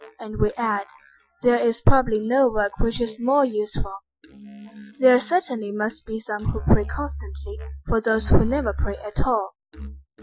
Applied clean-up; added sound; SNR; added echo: classical method Wiener filter.